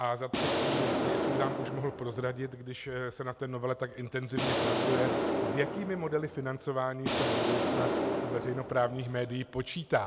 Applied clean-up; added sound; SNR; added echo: none; Explosion; -2 dB; none.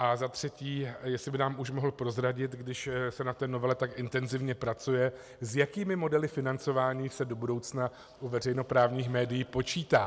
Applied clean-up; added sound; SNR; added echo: none; none; none; none.